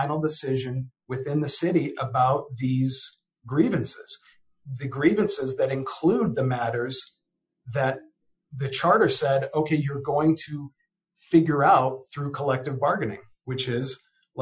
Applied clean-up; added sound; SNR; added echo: classical method Wiener filter.